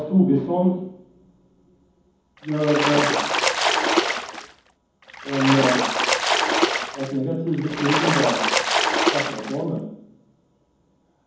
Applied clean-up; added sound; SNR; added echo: none; Splash, splatter; -3 dB; reverberation time 1.2 s.